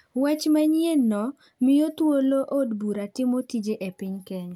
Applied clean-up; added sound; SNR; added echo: none; none; none; none.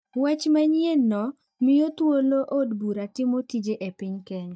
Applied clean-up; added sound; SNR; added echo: neural mask model DeepFilterNet 3.